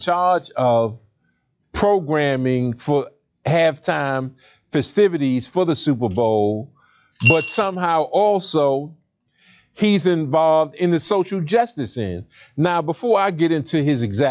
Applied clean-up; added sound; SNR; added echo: classical method log-MMSE.